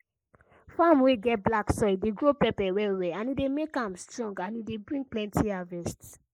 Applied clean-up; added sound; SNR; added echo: neural mask model Resemble Enhance denoiser.